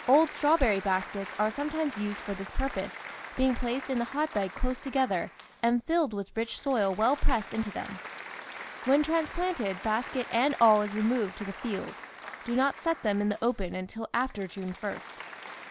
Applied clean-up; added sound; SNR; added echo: none; Applause; 15 dB; none.